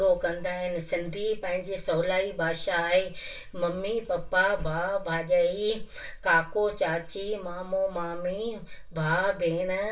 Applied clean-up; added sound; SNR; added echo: none; none; none; reverberation time 0.2 s.